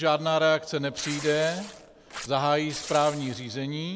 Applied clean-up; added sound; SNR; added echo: none; Tearing; 15 dB; none.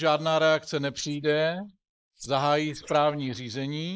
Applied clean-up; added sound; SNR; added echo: neural mask model Resemble Enhance denoiser.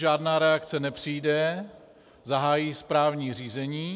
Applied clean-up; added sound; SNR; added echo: none; none; none; none.